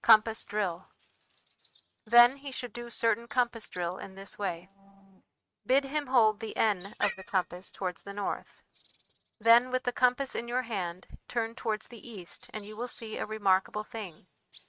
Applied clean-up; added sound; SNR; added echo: neural mask model RNNoise.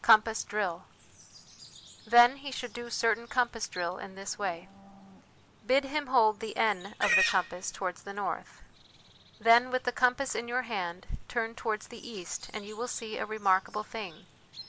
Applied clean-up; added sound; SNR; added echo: none; Livestock, farm animals, working animals; 12 dB; none.